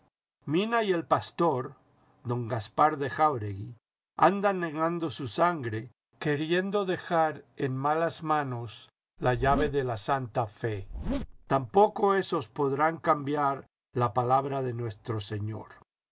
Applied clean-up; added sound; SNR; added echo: none; Zipper (clothing); 8 dB; none.